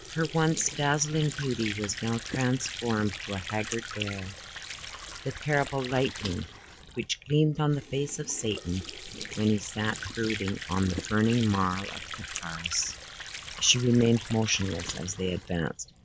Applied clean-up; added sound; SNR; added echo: none; Sink (filling or washing) / Water; 11 dB; none.